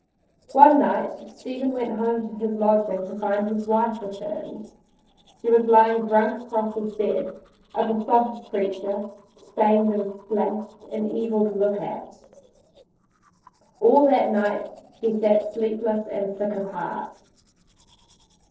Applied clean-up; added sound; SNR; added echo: neural separator model SepFormer DNS4.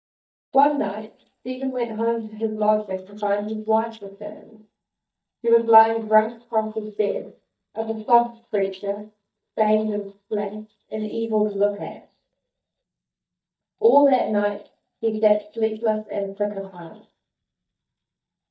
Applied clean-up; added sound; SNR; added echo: neural mask model DeepFilterNet 3.